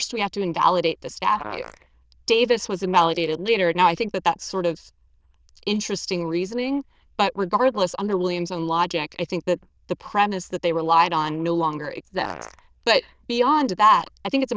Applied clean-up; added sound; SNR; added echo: neural diffusion model UNIVERSE++.